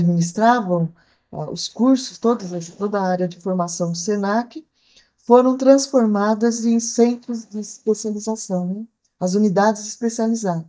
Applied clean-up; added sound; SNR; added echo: neural mask model DeepFilterNet 3.